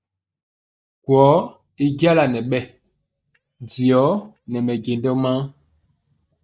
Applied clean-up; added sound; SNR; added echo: neural mask model DeepFilterNet 3.